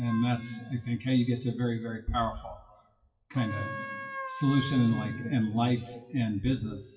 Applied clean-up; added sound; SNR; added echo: classical method WPE with log-MMSE.